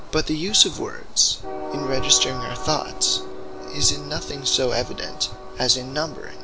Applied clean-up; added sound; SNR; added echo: none; Train; 12 dB; none.